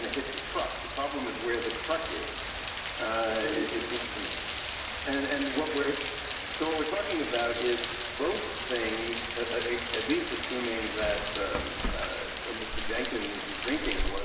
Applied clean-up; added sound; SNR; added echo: none; Rain; -1 dB; reverberation time 2.4 s.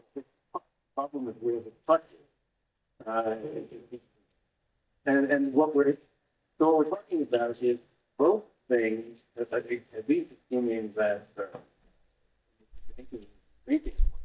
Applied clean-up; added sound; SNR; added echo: neural mask model DeepFilterNet 3.